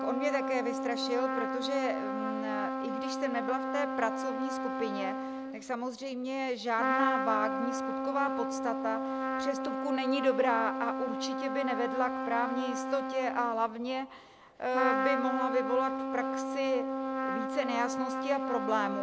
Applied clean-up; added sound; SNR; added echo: none; Trumpet; 1 dB; none.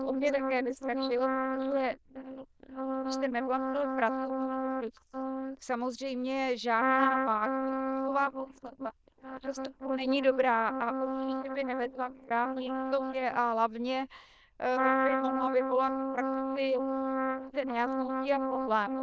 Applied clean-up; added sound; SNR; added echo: neural diffusion model UNIVERSE++.